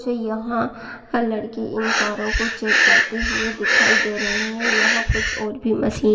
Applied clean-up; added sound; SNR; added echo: none; Breathing; -2 dB; reverberation time 1.7 s.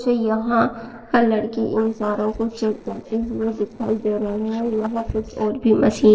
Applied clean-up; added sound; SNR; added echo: neural separator model SepFormer DNS4.